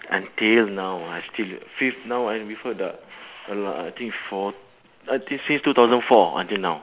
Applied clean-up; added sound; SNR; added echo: none; none; none; none.